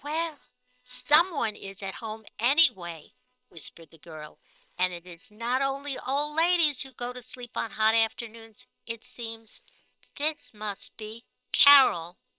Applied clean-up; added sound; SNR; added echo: neural separator model SepFormer WHAM!.